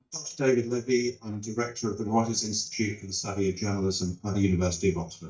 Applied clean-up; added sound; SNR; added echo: neural mask model DeepFilterNet 3.